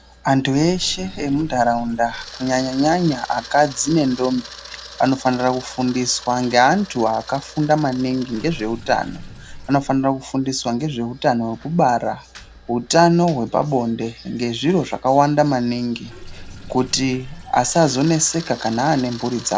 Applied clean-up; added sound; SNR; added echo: none; Camera + Sink (filling or washing) / Water; 18 dB; none.